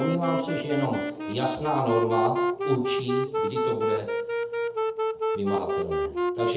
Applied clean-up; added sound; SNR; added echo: none; Wind instrument, woodwind instrument; -2 dB; reverberation time 0.7 s.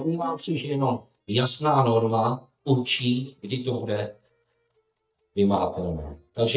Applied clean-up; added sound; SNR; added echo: neural mask model DeepFilterNet 3.